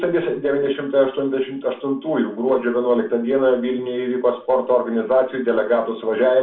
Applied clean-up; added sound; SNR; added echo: none; none; none; reverberation time 0.3 s.